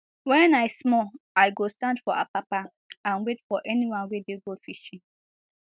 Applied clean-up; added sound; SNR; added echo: none; none; none; none.